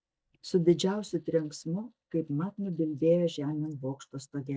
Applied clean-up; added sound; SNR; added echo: neural mask model DeepFilterNet 3.